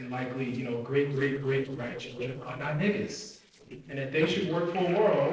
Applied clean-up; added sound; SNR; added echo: neural separator model SepFormer DNS4.